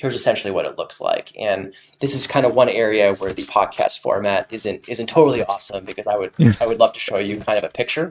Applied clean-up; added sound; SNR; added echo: neural mask model RNNoise.